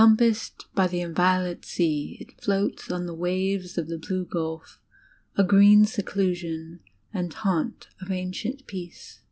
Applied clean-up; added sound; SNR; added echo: none; none; none; none.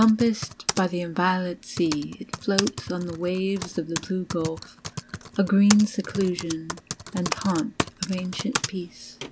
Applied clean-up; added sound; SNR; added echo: none; Typing; 9 dB; none.